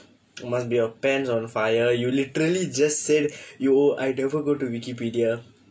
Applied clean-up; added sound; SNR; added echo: none; none; none; none.